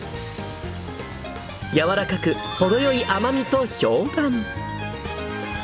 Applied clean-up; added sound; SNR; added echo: none; none; none; none.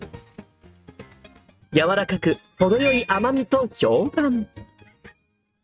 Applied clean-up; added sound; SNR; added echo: neural mask model RNNoise.